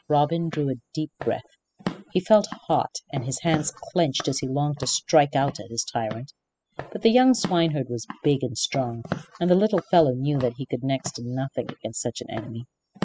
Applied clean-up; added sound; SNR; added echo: classical method spectral subtraction.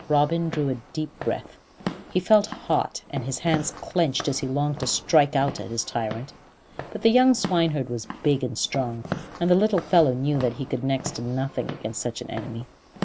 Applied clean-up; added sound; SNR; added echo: none; Walk, footsteps / Siren; 13 dB; none.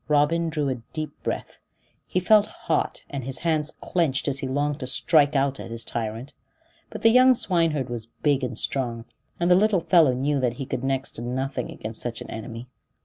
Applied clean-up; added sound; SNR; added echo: none; none; none; none.